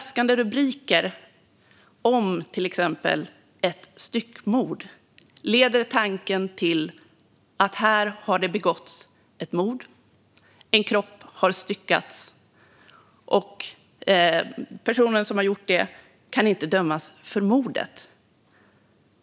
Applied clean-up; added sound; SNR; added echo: none; none; none; none.